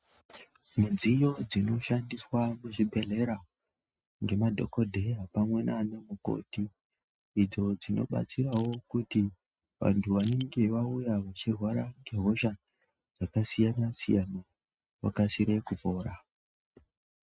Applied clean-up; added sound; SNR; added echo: neural mask model RNNoise.